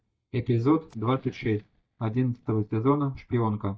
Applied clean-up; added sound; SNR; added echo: neural mask model DeepFilterNet 3.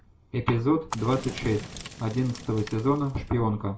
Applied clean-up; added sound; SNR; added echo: none; Fire; 13 dB; reverberation time 0.3 s.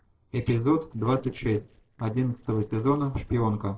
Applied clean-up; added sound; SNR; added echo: neural separator model SepFormer DNS4.